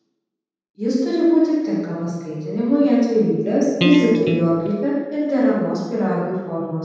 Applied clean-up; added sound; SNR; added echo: none; Electric guitar; 1 dB; reverberation time 1.2 s.